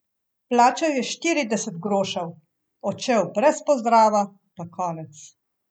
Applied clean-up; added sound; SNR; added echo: none; none; none; none.